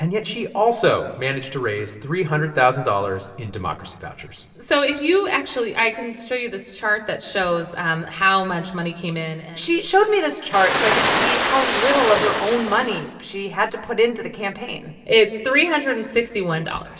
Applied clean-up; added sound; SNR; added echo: none; Ocean; 0 dB; reverberation time 2.8 s.